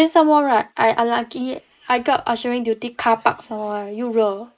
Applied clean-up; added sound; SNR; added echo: neural mask model Resemble Enhance denoiser.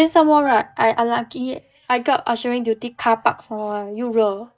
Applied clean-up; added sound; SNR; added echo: neural mask model DeepFilterNet 3.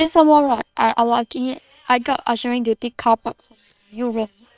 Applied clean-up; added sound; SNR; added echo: neural separator model SepFormer WHAM!.